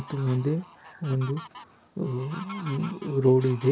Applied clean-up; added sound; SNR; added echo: none; Fowl; 18 dB; none.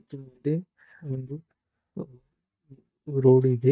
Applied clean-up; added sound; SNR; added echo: neural mask model DeepFilterNet 3.